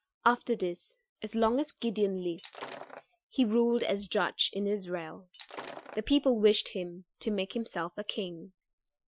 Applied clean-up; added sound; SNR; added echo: classical method Wiener filter.